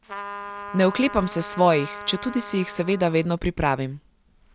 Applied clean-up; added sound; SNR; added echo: none; Trumpet; 14 dB; none.